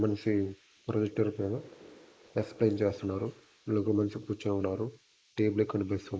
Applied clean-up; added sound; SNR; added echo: neural mask model Resemble Enhance denoiser.